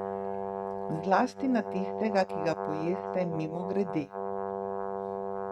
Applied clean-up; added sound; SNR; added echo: neural mask model RNNoise.